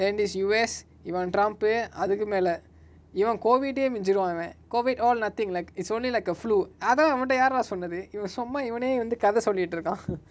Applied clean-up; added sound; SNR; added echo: none; none; none; none.